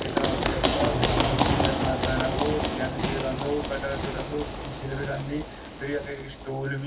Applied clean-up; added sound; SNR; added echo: none; Run; -3 dB; reverberation time 0.2 s.